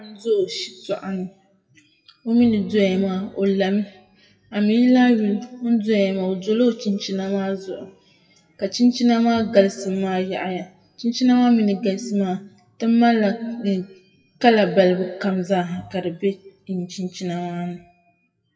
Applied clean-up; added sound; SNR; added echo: classical method WPE with log-MMSE.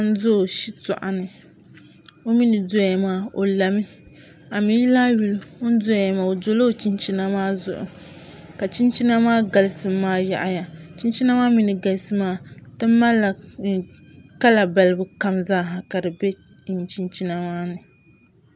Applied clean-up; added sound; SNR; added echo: none; none; none; none.